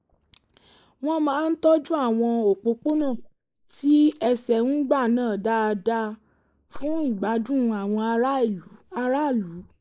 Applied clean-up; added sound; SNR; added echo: neural mask model Resemble Enhance denoiser.